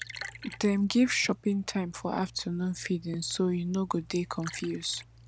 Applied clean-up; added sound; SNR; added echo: none; Liquid; 18 dB; none.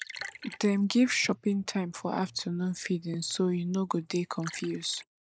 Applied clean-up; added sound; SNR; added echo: neural mask model Resemble Enhance denoiser.